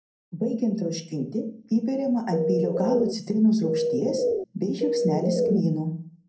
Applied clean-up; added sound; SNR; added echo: none; Bird; -1 dB; reverberation time 0.6 s.